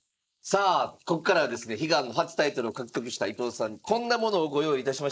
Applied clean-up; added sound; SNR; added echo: neural mask model Resemble Enhance denoiser.